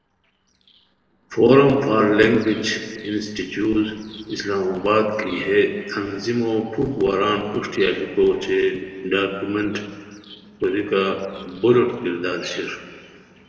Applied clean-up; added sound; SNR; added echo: neural separator model SepFormer DNS4.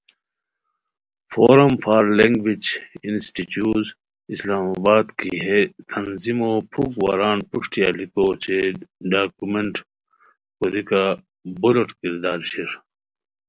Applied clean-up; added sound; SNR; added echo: none; none; none; none.